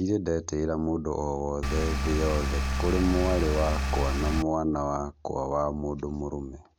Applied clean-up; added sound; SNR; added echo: none; Engine; -1 dB; none.